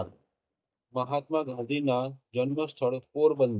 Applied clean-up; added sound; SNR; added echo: neural mask model DeepFilterNet 3.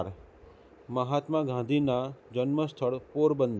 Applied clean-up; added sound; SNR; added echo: none; none; none; none.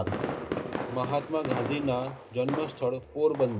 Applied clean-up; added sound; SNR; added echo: none; Fireworks; 5 dB; reverberation time 0.2 s.